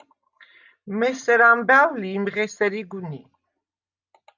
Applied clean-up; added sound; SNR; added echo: none; none; none; none.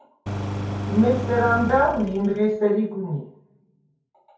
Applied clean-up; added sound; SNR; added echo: none; Engine; 6 dB; reverberation time 0.6 s.